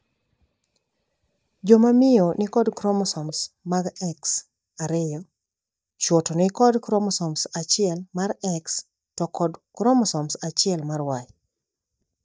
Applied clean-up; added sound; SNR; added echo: neural mask model DeepFilterNet 3.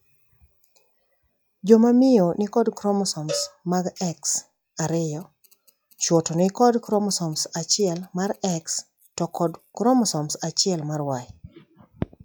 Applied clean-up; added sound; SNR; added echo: classical method log-MMSE.